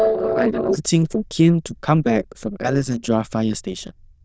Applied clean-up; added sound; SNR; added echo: neural diffusion model UNIVERSE++.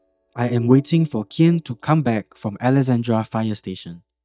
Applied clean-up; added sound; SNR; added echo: neural mask model DeepFilterNet 3.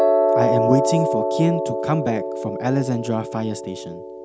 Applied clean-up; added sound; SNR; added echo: none; Piano; -2 dB; none.